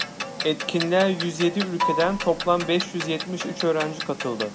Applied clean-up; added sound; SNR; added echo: none; Clock + Marimba, xylophone; 6 dB; none.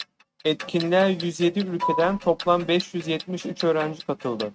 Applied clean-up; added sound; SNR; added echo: neural mask model RNNoise.